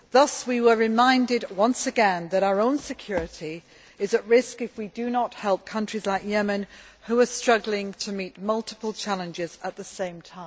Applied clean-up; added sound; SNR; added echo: none; Walk, footsteps; 17 dB; none.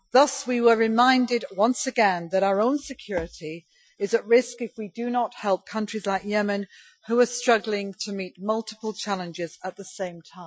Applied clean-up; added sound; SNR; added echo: classical method Wiener filter.